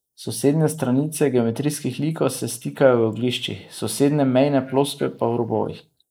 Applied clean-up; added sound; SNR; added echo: neural mask model Resemble Enhance denoiser.